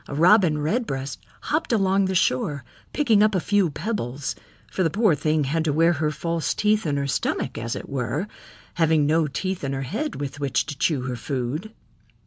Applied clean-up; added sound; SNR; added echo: none; none; none; none.